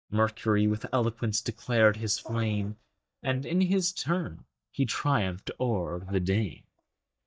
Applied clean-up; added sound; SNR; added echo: neural mask model DeepFilterNet 3.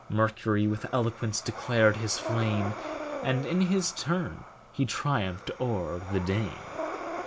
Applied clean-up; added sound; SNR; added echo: none; Breathing; 11 dB; none.